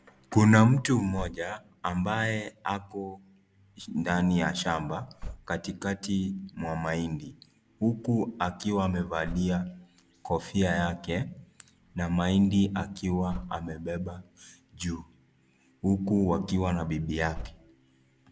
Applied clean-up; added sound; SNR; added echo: none; Slam / Car; 20 dB; none.